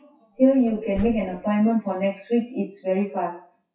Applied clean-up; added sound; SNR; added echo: classical method WPE with log-MMSE.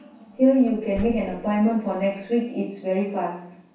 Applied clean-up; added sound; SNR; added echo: none; Slam; 16 dB; reverberation time 0.7 s.